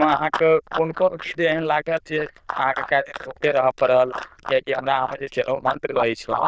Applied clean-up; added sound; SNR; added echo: neural diffusion model UNIVERSE++.